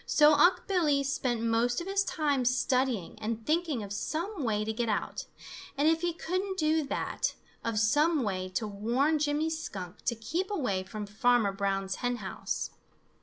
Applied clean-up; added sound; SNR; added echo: none; none; none; none.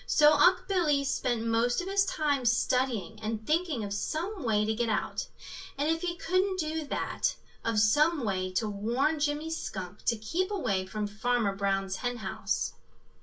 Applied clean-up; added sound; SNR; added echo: none; none; none; reverberation time 0.1 s.